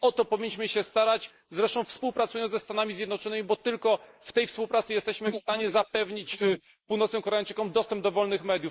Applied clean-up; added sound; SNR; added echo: neural mask model Resemble Enhance denoiser.